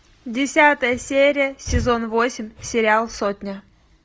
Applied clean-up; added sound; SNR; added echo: none; Breathing; 11 dB; none.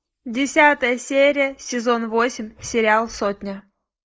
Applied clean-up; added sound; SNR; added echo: neural mask model Resemble Enhance denoiser.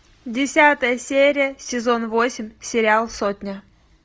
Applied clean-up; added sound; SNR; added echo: none; none; none; none.